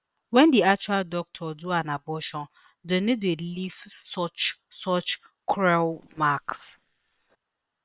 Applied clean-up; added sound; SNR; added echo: neural separator model SepFormer WHAM!.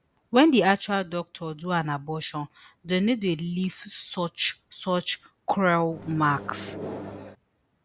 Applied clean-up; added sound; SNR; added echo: none; Microwave oven; 11 dB; none.